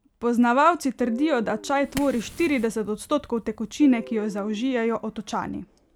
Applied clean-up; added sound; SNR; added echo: none; Fire + Guitar; 18 dB; none.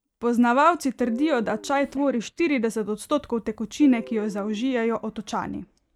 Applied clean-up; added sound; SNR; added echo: neural mask model DeepFilterNet 3.